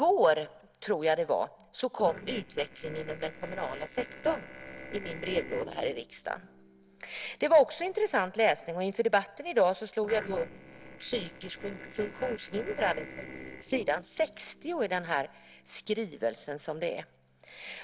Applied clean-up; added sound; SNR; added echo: neural separator model SepFormer DNS4.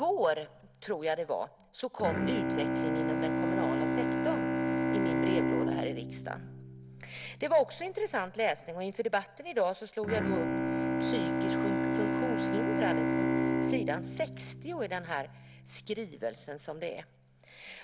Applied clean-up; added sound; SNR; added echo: none; Bowed string instrument; -2 dB; none.